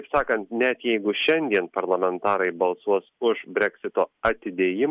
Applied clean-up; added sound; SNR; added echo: none; none; none; none.